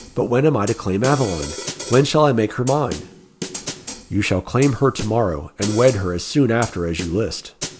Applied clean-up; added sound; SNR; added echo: none; Snare drum; 14 dB; none.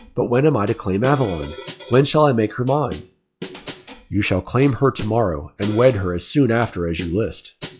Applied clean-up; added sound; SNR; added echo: classical method log-MMSE.